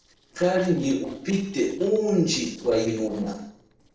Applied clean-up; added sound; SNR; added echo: neural separator model SepFormer DNS4.